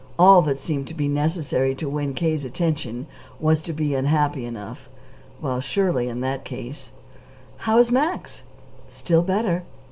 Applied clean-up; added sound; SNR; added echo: none; none; none; none.